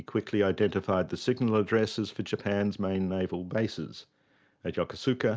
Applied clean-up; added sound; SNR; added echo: none; none; none; none.